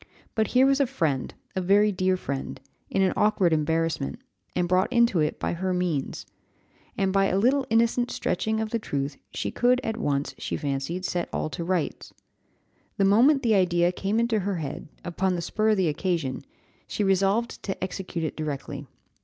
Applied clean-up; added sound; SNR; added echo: none; none; none; none.